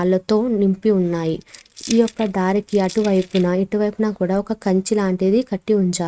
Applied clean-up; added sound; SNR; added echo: neural mask model RNNoise.